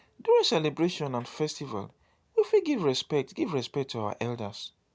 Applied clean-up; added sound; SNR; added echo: none; none; none; none.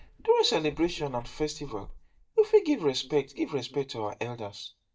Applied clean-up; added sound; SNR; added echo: neural mask model DeepFilterNet 3.